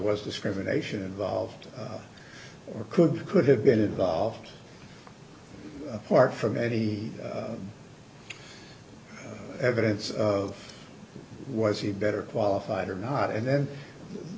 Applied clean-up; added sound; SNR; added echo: none; none; none; none.